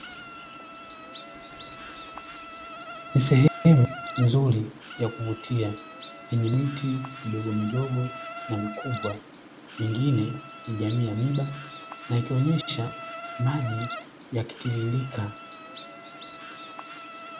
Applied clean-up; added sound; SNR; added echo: none; Insect; 13 dB; none.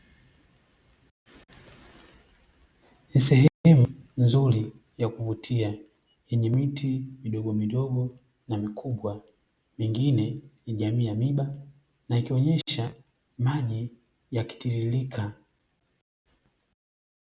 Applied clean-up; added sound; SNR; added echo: none; none; none; none.